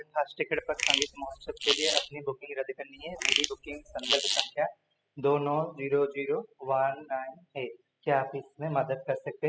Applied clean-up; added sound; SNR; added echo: classical method spectral subtraction.